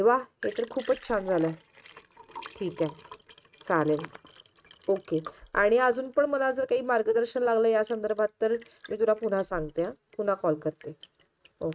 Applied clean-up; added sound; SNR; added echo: neural mask model RNNoise.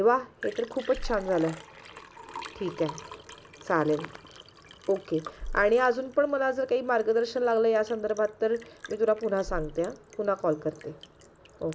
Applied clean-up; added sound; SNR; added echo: none; Liquid; 15 dB; none.